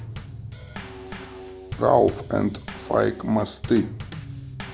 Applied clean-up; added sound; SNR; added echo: none; Bass drum / Snare drum / Drum kit; 11 dB; none.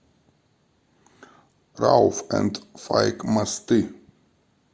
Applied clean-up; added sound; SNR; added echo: none; none; none; none.